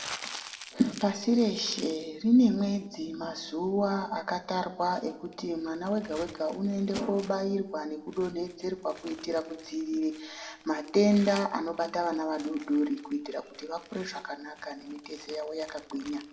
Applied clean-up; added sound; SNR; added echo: none; Crumpling, crinkling; 19 dB; reverberation time 1.1 s.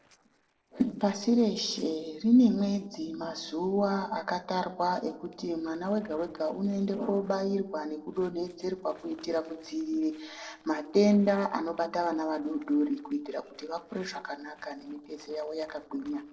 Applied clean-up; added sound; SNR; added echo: neural separator model SepFormer DNS4.